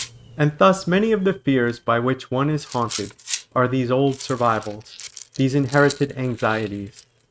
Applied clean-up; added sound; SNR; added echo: neural mask model RNNoise.